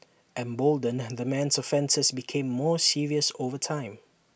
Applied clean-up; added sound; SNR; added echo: none; none; none; none.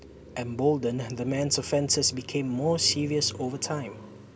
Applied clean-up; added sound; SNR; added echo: none; Car passing by; 15 dB; none.